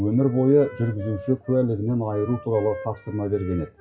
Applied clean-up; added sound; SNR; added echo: classical method WPE with log-MMSE.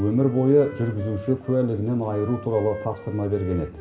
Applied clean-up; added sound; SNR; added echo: none; Wind instrument, woodwind instrument; 16 dB; reverberation time 0.9 s.